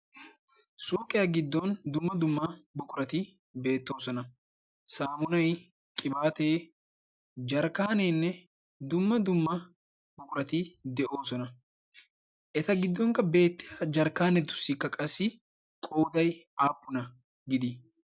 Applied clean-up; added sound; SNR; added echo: none; none; none; none.